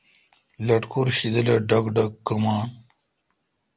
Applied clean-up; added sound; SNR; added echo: none; none; none; none.